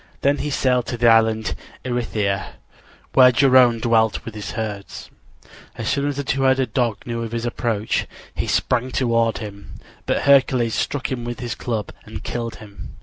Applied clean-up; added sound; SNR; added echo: none; none; none; none.